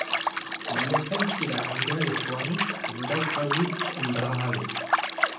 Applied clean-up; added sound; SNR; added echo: none; Liquid; -2 dB; reverberation time 0.6 s.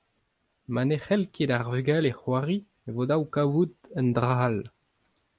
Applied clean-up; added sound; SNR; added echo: none; none; none; none.